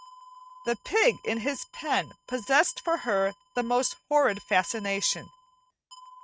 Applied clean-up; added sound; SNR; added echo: neural mask model RNNoise.